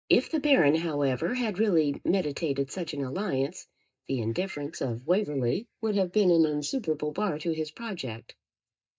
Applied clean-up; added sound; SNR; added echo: neural mask model DeepFilterNet 3.